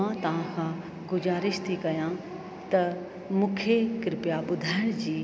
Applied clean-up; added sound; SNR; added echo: none; none; none; none.